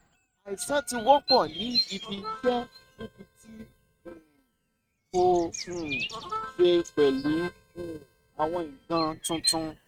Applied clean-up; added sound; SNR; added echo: neural mask model RNNoise.